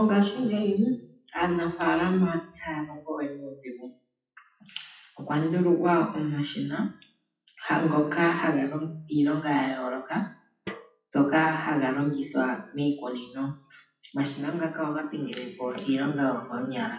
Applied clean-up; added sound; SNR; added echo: classical method WPE with log-MMSE.